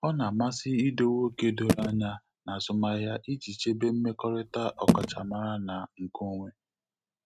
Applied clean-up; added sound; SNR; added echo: neural mask model RNNoise.